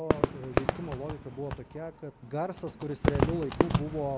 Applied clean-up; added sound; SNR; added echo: none; Fireworks; -4 dB; none.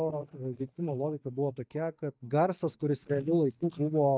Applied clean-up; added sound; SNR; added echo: neural mask model DeepFilterNet 3.